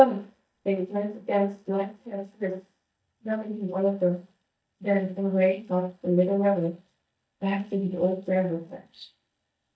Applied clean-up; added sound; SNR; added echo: neural mask model DeepFilterNet 3.